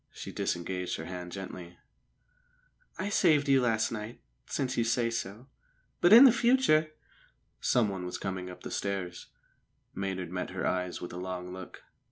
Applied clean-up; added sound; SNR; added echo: none; none; none; none.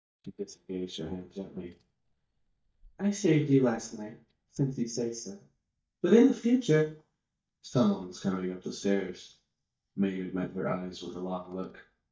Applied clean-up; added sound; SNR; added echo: neural mask model DeepFilterNet 3.